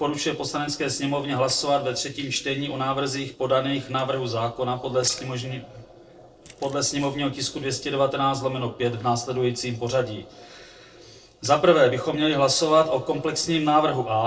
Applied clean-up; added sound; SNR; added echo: neural separator model SepFormer DNS4.